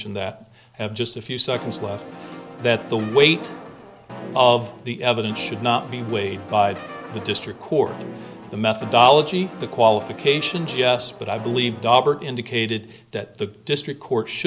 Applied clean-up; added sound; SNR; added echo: none; Brass instrument; 14 dB; none.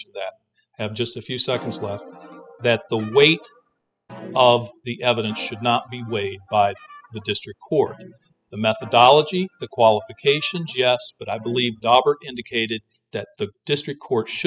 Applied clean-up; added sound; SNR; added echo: classical method spectral subtraction.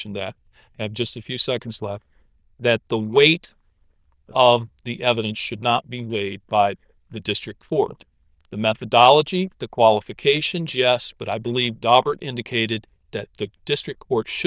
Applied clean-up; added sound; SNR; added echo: neural diffusion model UNIVERSE++.